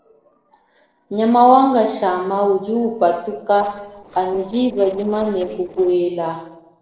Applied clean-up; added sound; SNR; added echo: neural separator model SepFormer DNS4.